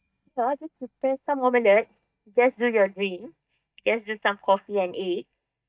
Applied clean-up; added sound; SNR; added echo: neural mask model DeepFilterNet 3.